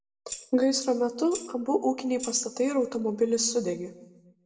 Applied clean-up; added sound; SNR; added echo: none; Tambourine; 15 dB; reverberation time 0.8 s.